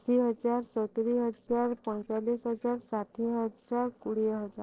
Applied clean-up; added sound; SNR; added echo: neural separator model SepFormer DNS4.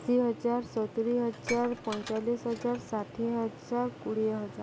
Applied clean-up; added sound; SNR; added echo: none; Dishes, pots, and pans; 16 dB; none.